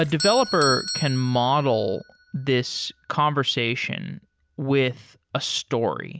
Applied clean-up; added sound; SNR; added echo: none; Doorbell; 12 dB; none.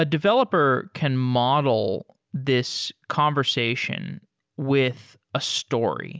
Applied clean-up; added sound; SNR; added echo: none; none; none; none.